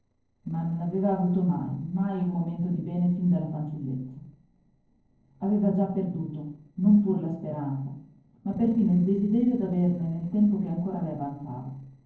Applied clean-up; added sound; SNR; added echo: neural separator model SepFormer DNS4.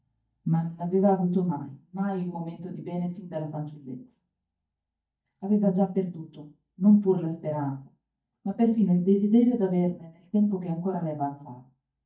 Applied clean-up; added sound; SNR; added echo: neural mask model DeepFilterNet 3.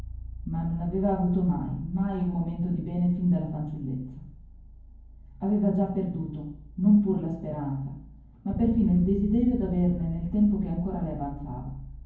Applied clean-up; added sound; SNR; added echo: none; Bass guitar; 13 dB; reverberation time 0.9 s.